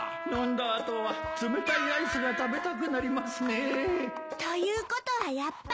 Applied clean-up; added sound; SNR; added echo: none; none; none; none.